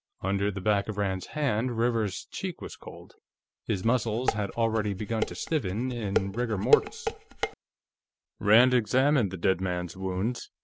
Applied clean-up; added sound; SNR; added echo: none; Dishes, pots, and pans; 3 dB; none.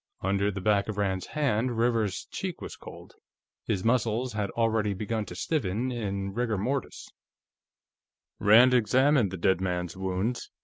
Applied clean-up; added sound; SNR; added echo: none; none; none; none.